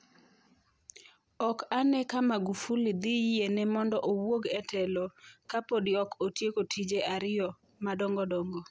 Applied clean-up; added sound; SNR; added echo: none; none; none; none.